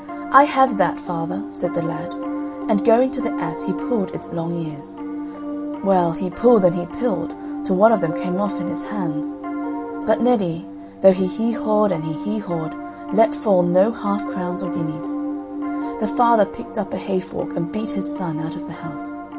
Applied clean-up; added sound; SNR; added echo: none; Piano; 6 dB; none.